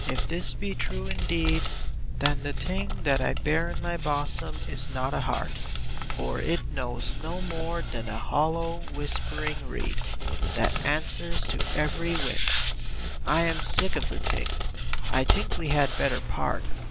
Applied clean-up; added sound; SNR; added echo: none; Hands; -4 dB; none.